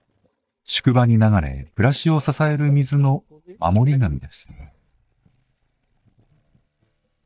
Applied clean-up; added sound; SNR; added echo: neural mask model DeepFilterNet 3.